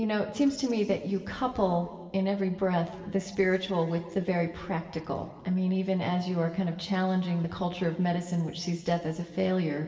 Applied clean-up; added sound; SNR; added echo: none; none; none; reverberation time 2.3 s.